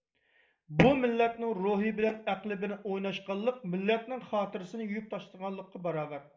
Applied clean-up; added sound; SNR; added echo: none; none; none; reverberation time 0.4 s.